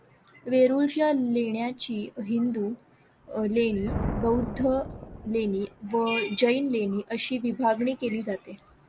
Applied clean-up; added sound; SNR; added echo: none; Thunder; 13 dB; none.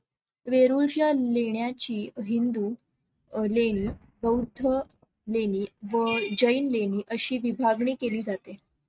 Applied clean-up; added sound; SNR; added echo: neural mask model RNNoise.